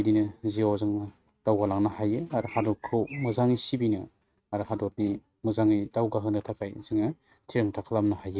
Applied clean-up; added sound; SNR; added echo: neural mask model RNNoise.